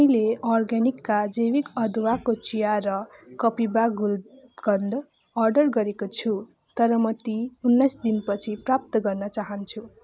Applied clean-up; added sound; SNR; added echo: none; none; none; none.